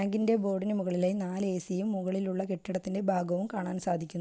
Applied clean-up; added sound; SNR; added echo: none; none; none; none.